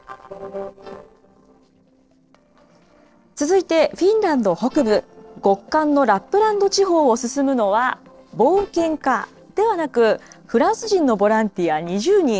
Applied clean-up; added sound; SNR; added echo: neural separator model SepFormer DNS4.